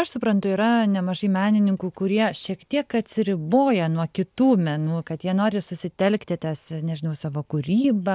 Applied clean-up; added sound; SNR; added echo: none; none; none; none.